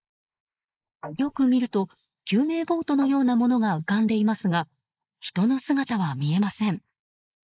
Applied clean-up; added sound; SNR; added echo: neural mask model Resemble Enhance denoiser.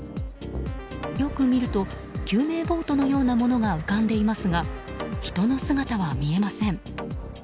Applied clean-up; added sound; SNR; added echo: none; Train + Wind instrument, woodwind instrument; 20 dB; none.